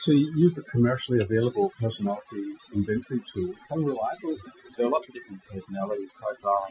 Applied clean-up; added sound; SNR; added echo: classical method Wiener filter.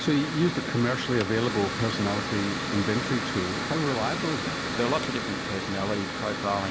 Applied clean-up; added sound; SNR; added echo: none; Mechanical fan; 3 dB; none.